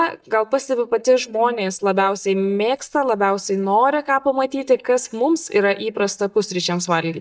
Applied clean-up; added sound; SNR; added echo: neural mask model DeepFilterNet 3.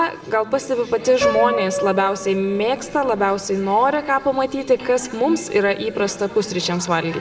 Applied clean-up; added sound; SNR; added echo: none; Piano; 10 dB; reverberation time 0.8 s.